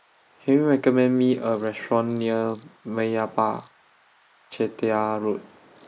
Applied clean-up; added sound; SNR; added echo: neural mask model Resemble Enhance denoiser.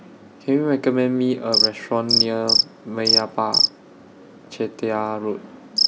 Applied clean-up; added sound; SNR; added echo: none; Cricket; 0 dB; none.